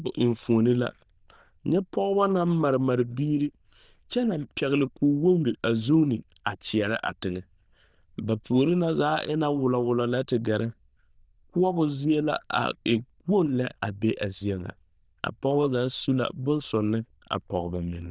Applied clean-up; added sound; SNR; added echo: neural diffusion model UNIVERSE++.